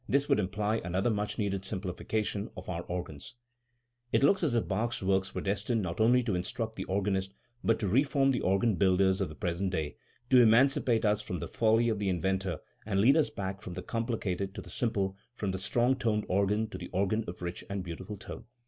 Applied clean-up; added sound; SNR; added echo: none; none; none; none.